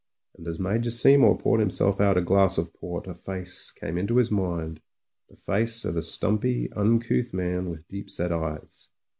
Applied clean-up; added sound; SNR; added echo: none; none; none; none.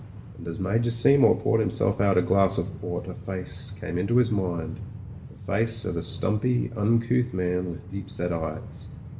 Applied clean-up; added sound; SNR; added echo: none; Train; 12 dB; reverberation time 0.7 s.